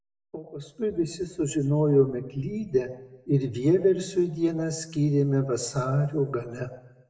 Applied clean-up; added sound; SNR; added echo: none; none; none; reverberation time 0.7 s.